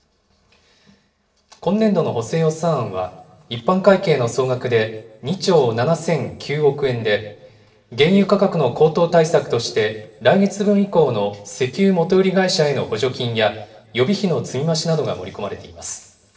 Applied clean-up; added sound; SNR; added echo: none; none; none; reverberation time 0.7 s.